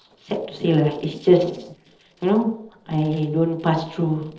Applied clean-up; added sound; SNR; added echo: neural separator model SepFormer DNS4.